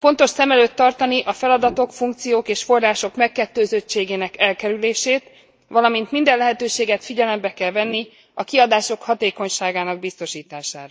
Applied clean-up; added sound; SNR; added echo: neural mask model DeepFilterNet 3.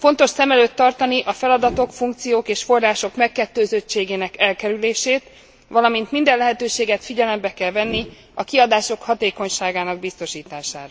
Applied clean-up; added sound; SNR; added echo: none; Whoosh, swoosh, swish; 19 dB; none.